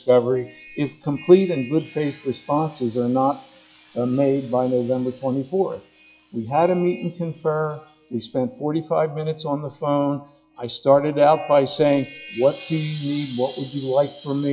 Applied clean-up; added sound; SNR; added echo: classical method log-MMSE.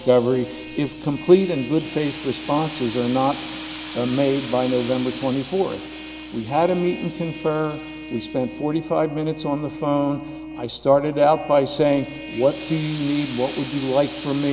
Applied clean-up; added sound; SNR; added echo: none; Trumpet + Drill; 11 dB; none.